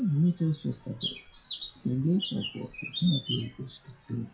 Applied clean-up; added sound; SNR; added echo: classical method WPE with log-MMSE.